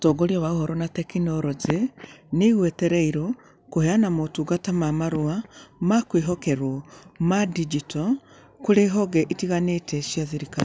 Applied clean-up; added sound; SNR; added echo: none; none; none; none.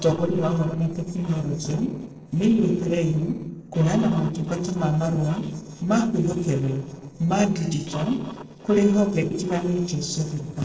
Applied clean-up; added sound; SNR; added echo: neural separator model SepFormer DNS4.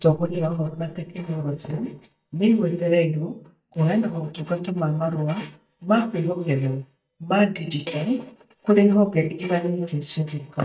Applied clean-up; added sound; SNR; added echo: neural mask model DeepFilterNet 3.